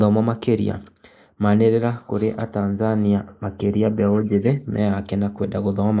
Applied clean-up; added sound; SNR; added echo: neural mask model Resemble Enhance denoiser.